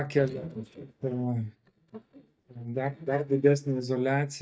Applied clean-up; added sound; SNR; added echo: neural mask model DeepFilterNet 3.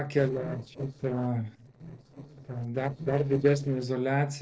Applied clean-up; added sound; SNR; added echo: neural separator model SepFormer DNS4.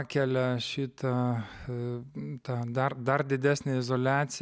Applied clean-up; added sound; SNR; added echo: none; none; none; none.